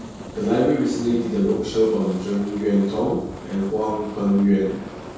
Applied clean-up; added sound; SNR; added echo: none; Fire; 16 dB; reverberation time 0.6 s.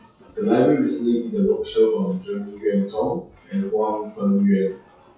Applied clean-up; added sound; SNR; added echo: classical method WPE with log-MMSE.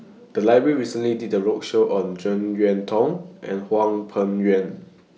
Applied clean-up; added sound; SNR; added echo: none; none; none; none.